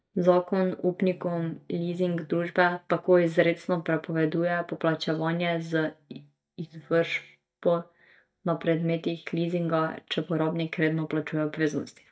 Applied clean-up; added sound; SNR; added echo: neural mask model DeepFilterNet 3.